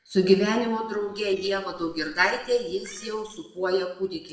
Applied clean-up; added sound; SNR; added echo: neural separator model SepFormer DNS4.